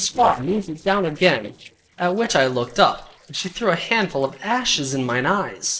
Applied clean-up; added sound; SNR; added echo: neural separator model SepFormer DNS4.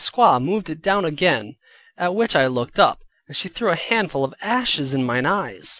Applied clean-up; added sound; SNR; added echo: none; none; none; none.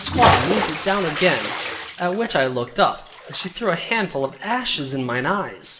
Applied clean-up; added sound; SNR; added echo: none; Bathtub (filling or washing) / Splash, splatter; 5 dB; reverberation time 0.6 s.